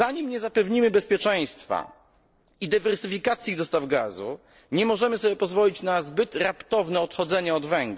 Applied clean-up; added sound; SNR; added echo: neural separator model SepFormer DNS4.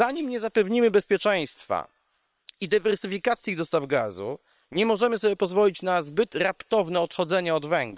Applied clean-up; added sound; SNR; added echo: neural separator model SepFormer WHAM!.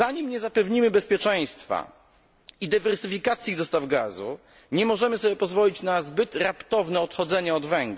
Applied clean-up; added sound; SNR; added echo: none; none; none; none.